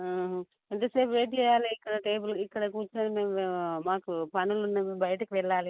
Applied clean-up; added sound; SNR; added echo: none; none; none; none.